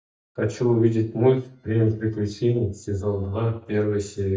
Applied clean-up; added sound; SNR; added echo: neural mask model DeepFilterNet 3.